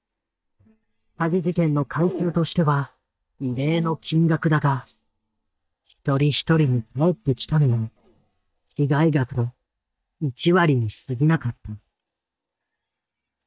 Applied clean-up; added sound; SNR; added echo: neural mask model DeepFilterNet 3.